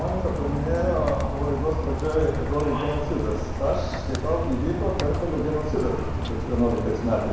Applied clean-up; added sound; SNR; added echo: none; Rain; 2 dB; reverberation time 1.1 s.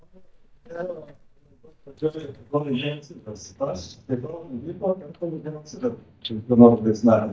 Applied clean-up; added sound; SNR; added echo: neural mask model DeepFilterNet 3.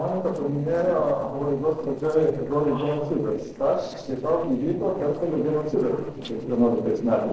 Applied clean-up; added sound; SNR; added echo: neural separator model SepFormer DNS4.